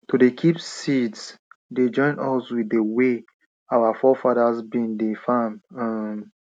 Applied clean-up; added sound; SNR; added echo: none; none; none; none.